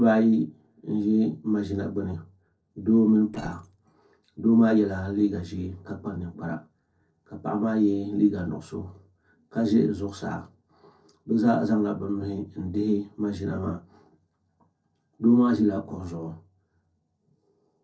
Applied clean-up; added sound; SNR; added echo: neural separator model SepFormer DNS4.